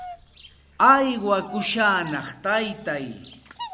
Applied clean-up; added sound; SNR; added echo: none; Bird vocalization, bird call, bird song; 18 dB; none.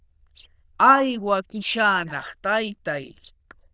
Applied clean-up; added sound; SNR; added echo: neural diffusion model UNIVERSE++.